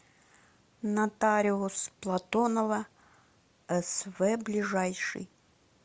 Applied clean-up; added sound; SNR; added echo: none; none; none; none.